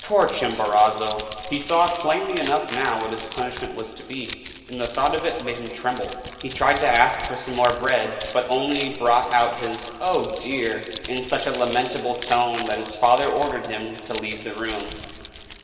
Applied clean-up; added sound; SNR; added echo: none; Keys jangling; 15 dB; reverberation time 2.3 s.